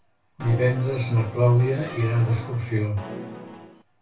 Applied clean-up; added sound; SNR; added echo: none; Brass instrument; 14 dB; reverberation time 0.3 s.